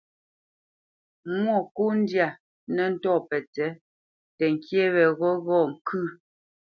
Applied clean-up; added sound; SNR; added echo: none; none; none; none.